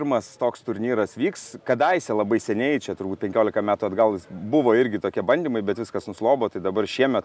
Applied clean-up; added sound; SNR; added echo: none; none; none; none.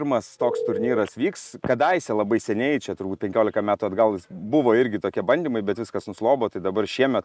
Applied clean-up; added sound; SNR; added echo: neural mask model RNNoise.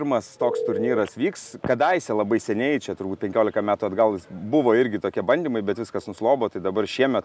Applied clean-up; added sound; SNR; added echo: none; Telephone; 13 dB; none.